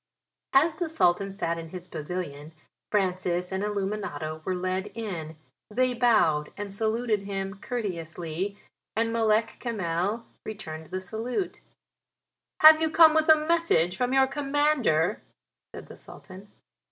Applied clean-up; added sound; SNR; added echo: none; none; none; none.